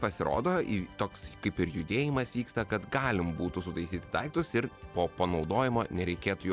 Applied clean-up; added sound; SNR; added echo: none; none; none; none.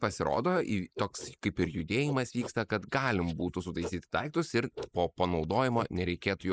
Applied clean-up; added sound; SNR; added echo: neural mask model Resemble Enhance denoiser.